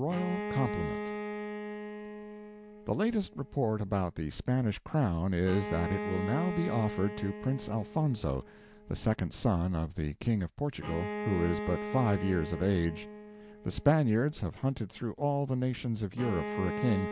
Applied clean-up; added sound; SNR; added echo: none; Bowed string instrument; 9 dB; none.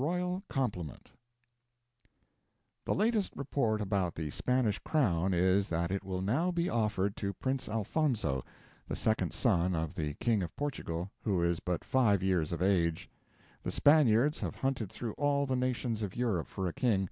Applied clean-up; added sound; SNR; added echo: none; none; none; none.